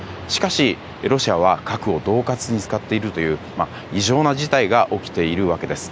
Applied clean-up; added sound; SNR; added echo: none; none; none; none.